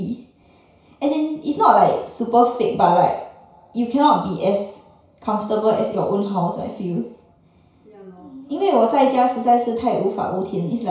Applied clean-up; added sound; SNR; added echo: none; none; none; reverberation time 0.6 s.